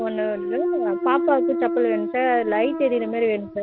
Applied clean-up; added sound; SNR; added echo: none; Thump, thud; 3 dB; none.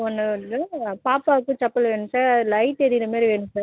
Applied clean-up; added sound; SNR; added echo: none; none; none; none.